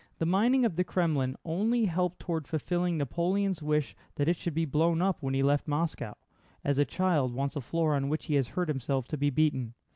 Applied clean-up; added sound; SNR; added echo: none; none; none; none.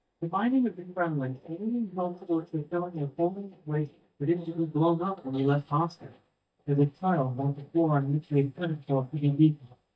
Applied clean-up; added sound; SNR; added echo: neural mask model DeepFilterNet 3.